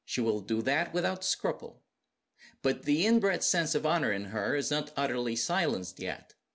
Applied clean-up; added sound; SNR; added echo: none; none; none; none.